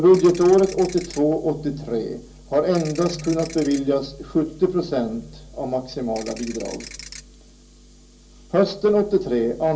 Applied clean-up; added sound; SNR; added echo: none; Ratchet, pawl / Percussion; 18 dB; reverberation time 0.2 s.